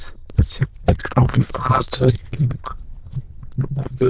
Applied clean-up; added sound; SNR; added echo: neural diffusion model UNIVERSE++.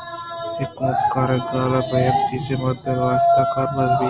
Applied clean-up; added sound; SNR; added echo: none; none; none; none.